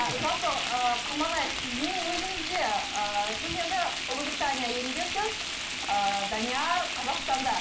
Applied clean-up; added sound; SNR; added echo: none; Frying (food); 2 dB; reverberation time 0.4 s.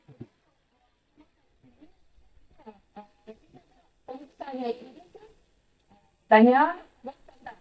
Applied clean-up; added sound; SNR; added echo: neural mask model DeepFilterNet 3.